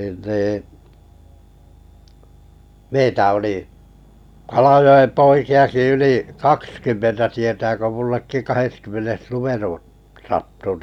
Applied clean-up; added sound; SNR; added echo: none; none; none; none.